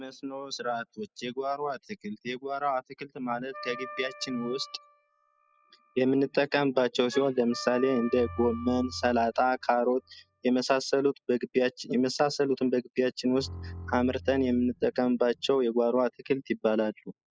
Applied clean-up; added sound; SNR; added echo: classical method spectral subtraction.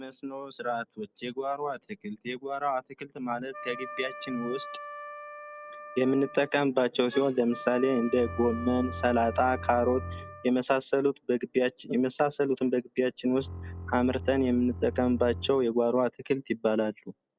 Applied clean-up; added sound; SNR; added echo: none; Wind instrument, woodwind instrument + Bowed string instrument; 11 dB; none.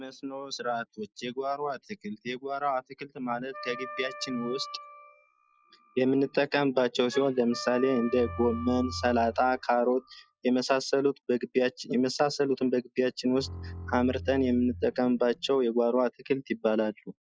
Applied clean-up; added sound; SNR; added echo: classical method Wiener filter.